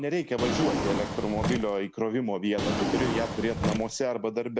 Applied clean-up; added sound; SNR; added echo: none; Drawer open or close; 2 dB; none.